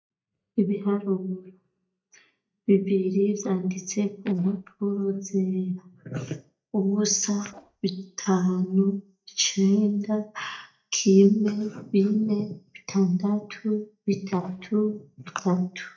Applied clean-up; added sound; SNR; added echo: neural mask model DeepFilterNet 3.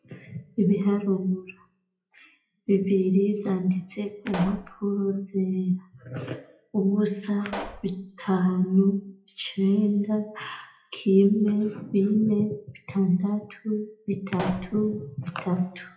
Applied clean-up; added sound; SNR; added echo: classical method WPE with log-MMSE.